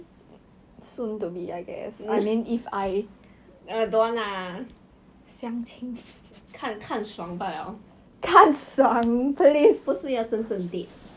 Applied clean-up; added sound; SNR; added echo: none; none; none; none.